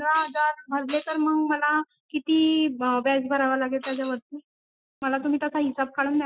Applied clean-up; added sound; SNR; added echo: classical method Wiener filter.